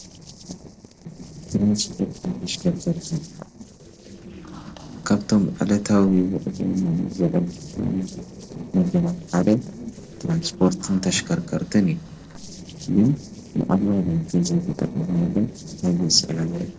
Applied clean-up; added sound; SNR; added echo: neural separator model SepFormer DNS4.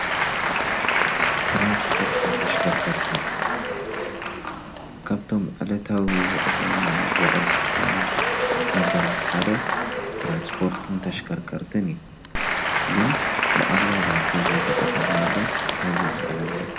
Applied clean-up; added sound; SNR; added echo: none; Applause / Crowd; -4 dB; reverberation time 0.2 s.